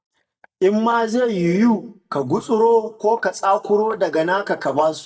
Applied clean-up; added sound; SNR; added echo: neural mask model DeepFilterNet 3.